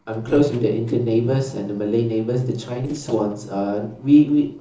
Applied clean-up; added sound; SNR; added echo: neural separator model SepFormer DNS4.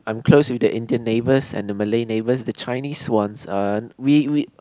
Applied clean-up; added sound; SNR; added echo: none; none; none; none.